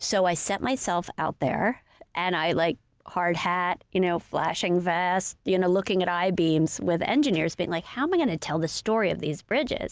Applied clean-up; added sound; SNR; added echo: none; none; none; none.